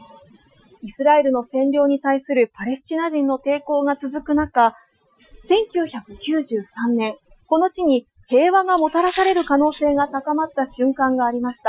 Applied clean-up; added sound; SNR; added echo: classical method Wiener filter.